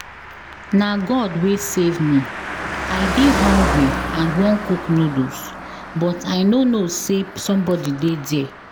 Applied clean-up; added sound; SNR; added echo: none; Car passing by; 7 dB; none.